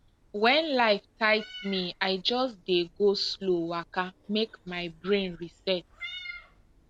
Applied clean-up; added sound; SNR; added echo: none; Meow; 20 dB; none.